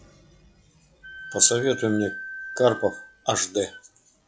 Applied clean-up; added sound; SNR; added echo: classical method log-MMSE.